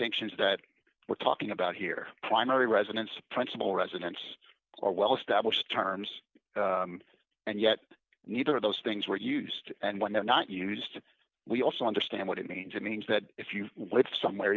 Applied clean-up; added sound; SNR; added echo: none; none; none; none.